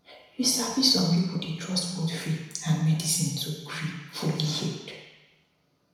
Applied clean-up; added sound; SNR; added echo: none; none; none; reverberation time 1.0 s.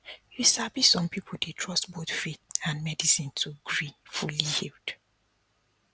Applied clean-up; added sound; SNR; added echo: none; none; none; none.